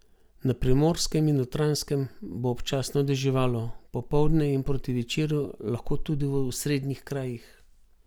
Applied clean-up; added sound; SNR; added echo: none; none; none; none.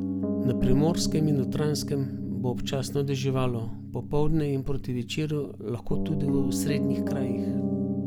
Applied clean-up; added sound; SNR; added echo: none; Piano; 2 dB; none.